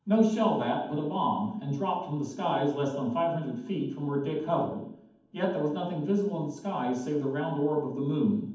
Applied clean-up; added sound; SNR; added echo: none; none; none; reverberation time 0.8 s.